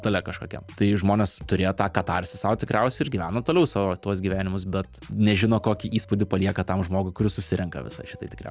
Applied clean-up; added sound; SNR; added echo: none; none; none; none.